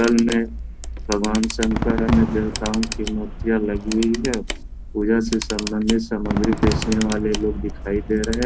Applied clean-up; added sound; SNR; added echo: none; Fireworks + Camera; 5 dB; none.